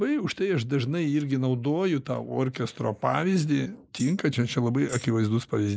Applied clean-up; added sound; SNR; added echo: neural mask model Resemble Enhance denoiser.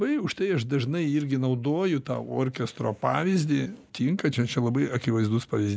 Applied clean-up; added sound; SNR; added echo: none; none; none; none.